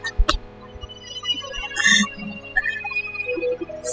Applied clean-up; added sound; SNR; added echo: classical method spectral subtraction.